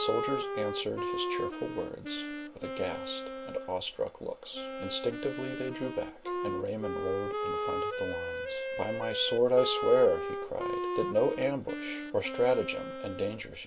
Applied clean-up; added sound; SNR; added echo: none; Wind instrument, woodwind instrument; 4 dB; reverberation time 0.2 s.